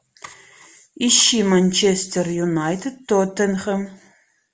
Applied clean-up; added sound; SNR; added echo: none; none; none; none.